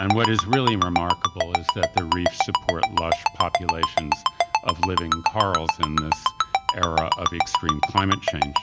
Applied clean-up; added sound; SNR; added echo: none; Ringtone; -3 dB; none.